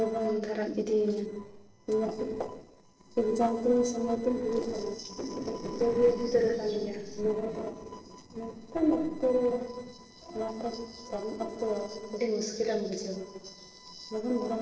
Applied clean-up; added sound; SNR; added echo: neural separator model SepFormer DNS4.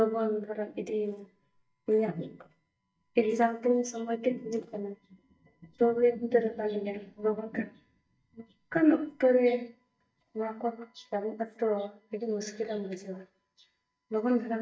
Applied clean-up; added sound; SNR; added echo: neural mask model DeepFilterNet 3.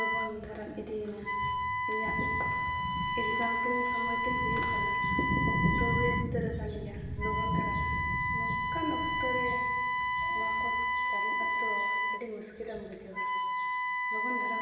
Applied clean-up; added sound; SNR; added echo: none; Wind instrument, woodwind instrument; -4 dB; reverberation time 1.2 s.